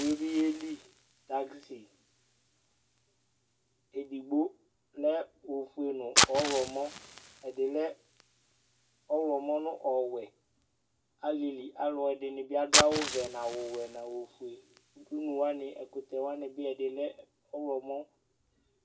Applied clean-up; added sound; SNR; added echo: none; Fire; 3 dB; reverberation time 0.2 s.